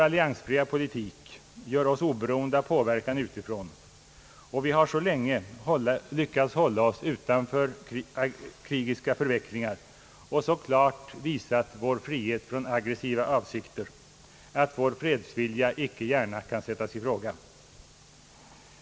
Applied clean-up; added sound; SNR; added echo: none; none; none; none.